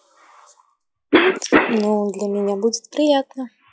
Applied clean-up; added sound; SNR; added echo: classical method log-MMSE.